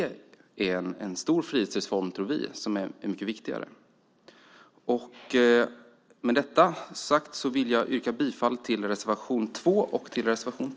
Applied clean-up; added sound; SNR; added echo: none; none; none; none.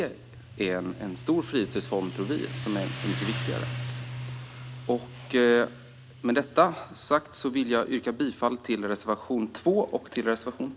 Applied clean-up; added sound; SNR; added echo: none; Motorcycle; 11 dB; none.